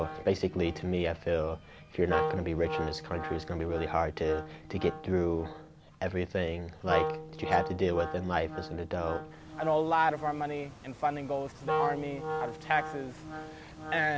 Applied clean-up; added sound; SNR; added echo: none; Wind instrument, woodwind instrument; 7 dB; none.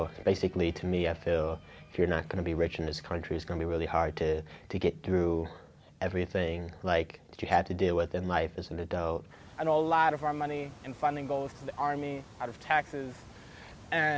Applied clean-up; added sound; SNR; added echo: none; none; none; none.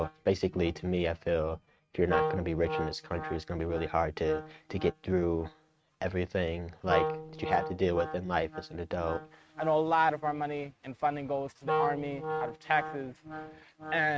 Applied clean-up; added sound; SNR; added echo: neural mask model RNNoise.